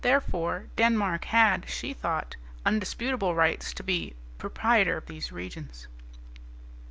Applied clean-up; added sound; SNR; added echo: none; none; none; none.